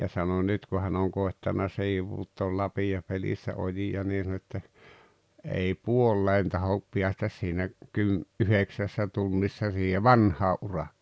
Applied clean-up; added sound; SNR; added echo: none; none; none; none.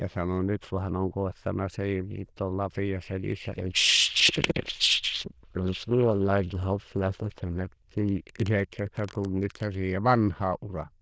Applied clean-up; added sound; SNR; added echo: neural diffusion model UNIVERSE++.